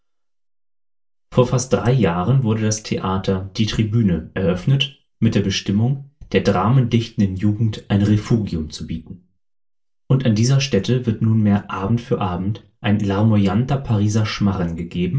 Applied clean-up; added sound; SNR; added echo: none; none; none; reverberation time 0.2 s.